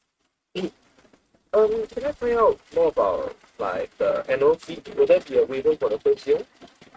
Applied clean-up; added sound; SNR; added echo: neural mask model RNNoise.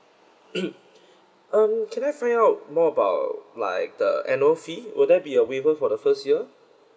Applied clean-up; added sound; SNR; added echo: none; none; none; none.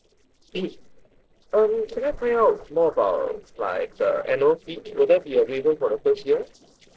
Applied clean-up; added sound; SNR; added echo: neural separator model SepFormer DNS4.